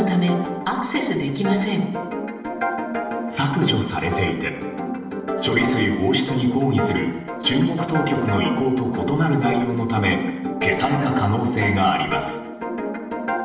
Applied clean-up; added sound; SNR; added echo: none; none; none; reverberation time 0.8 s.